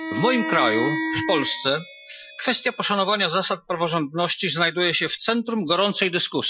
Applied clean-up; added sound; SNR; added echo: classical method Wiener filter.